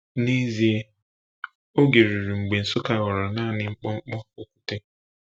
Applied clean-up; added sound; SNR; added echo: none; none; none; none.